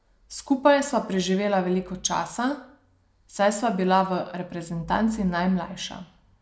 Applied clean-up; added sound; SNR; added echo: none; none; none; none.